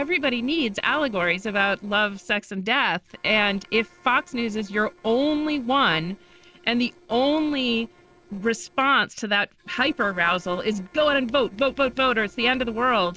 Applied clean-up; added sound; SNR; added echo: neural separator model SepFormer DNS4.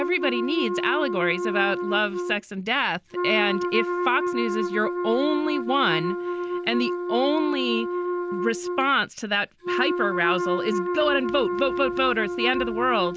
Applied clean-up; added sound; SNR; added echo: none; Wind instrument, woodwind instrument; 2 dB; none.